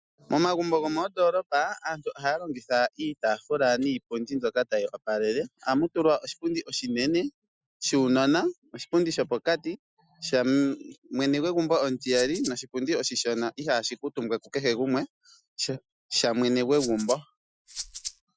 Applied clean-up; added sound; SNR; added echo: classical method Wiener filter.